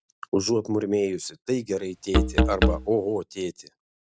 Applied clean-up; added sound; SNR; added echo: none; Musical instrument; -3 dB; none.